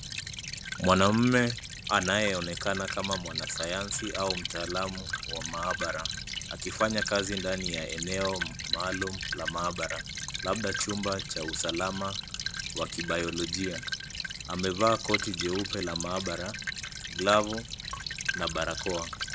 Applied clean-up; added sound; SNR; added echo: none; Stream / Trickle, dribble; 5 dB; none.